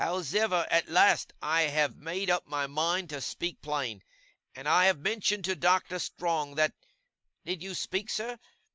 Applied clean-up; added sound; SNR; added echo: neural mask model Resemble Enhance denoiser.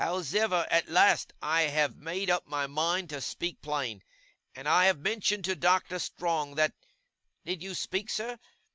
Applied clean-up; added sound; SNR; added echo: none; none; none; none.